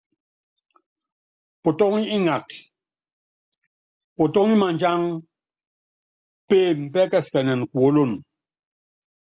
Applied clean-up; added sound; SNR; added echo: none; none; none; none.